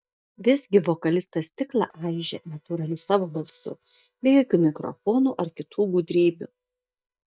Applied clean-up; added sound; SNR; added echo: neural mask model DeepFilterNet 3.